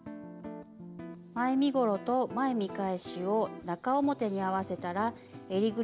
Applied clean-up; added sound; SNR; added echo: none; none; none; none.